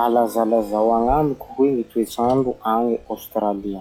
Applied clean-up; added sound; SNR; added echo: classical method log-MMSE.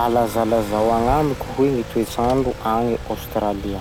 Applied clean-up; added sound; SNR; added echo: none; Motorcycle / Accelerating, revving, vroom; 11 dB; none.